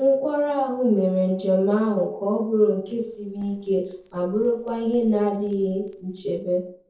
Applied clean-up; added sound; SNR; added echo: neural separator model SepFormer DNS4.